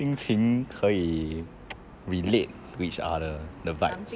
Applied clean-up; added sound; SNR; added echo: none; none; none; none.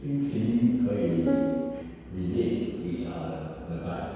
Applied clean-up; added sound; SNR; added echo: none; Piano; 0 dB; reverberation time 2.0 s.